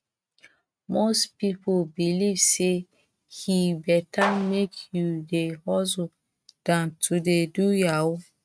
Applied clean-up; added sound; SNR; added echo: neural mask model RNNoise.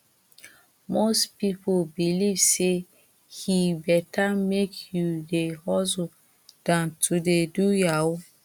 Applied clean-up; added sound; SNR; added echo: none; none; none; none.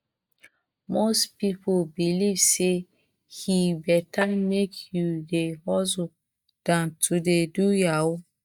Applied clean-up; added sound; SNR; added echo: neural mask model DeepFilterNet 3.